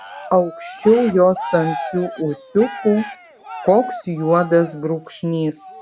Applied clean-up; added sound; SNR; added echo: none; Cheering; 13 dB; none.